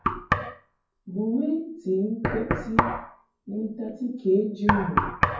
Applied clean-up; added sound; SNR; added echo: classical method WPE with log-MMSE.